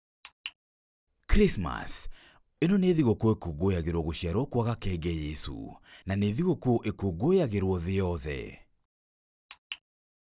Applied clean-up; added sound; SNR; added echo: none; none; none; none.